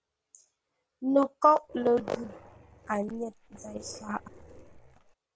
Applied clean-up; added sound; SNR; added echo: none; Dog; 18 dB; none.